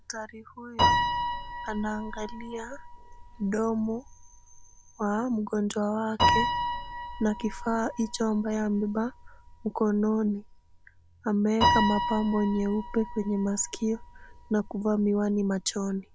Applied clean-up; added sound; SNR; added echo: none; Piano; 3 dB; none.